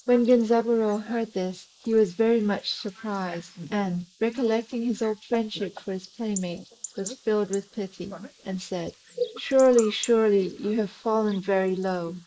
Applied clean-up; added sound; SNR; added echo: neural mask model Resemble Enhance denoiser.